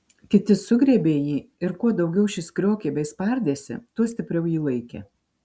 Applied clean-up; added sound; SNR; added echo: none; none; none; none.